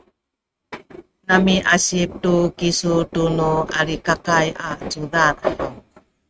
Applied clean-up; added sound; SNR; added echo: neural mask model RNNoise.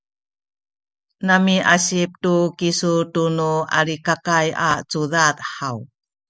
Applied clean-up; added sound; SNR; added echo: none; none; none; none.